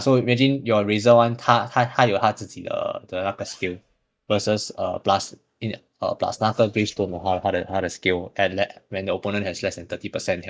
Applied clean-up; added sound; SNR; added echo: neural mask model DeepFilterNet 3.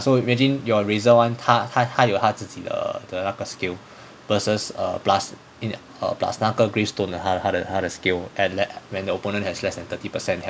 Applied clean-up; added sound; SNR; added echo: none; none; none; none.